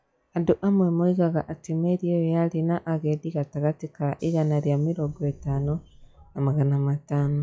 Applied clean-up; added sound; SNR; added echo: classical method log-MMSE.